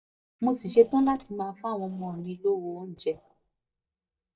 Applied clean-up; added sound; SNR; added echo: neural mask model DeepFilterNet 3.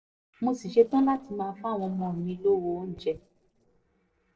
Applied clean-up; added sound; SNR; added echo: neural separator model SepFormer DNS4.